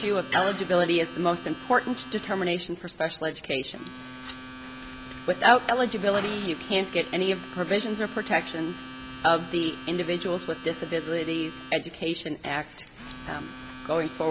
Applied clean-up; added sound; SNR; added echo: none; Domestic sounds, home sounds; 14 dB; none.